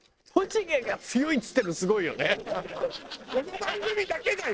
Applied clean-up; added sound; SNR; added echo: neural separator model SepFormer DNS4.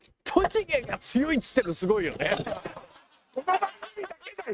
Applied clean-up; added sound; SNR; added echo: neural mask model RNNoise.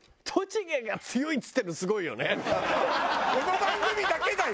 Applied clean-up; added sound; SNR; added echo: none; none; none; none.